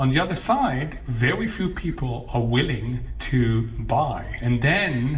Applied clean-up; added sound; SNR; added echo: none; none; none; reverberation time 0.8 s.